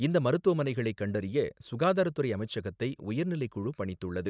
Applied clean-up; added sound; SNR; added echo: none; none; none; none.